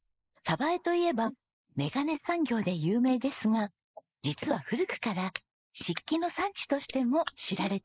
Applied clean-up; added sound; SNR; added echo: neural mask model Resemble Enhance denoiser.